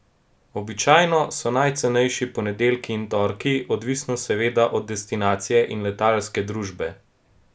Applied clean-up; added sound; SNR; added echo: none; none; none; none.